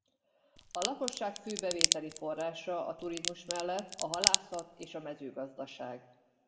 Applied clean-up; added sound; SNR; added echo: none; Crack; -4 dB; reverberation time 1.3 s.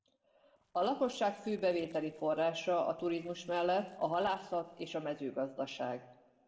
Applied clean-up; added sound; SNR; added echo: neural separator model SepFormer DNS4.